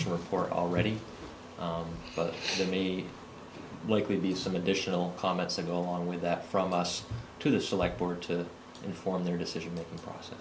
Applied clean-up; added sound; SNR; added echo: none; none; none; none.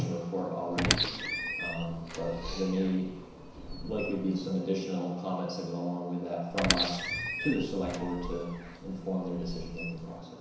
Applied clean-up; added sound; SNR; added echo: none; Squeak; 3 dB; reverberation time 1.0 s.